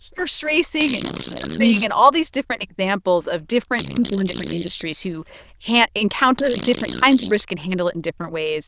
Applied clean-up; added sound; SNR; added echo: neural diffusion model UNIVERSE++.